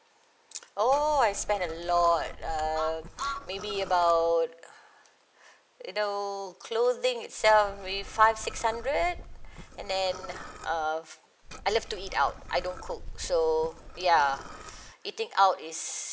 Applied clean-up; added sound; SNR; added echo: none; Liquid + Truck; 12 dB; none.